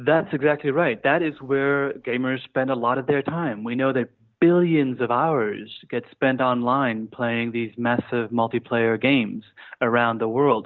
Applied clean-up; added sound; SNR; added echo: none; none; none; none.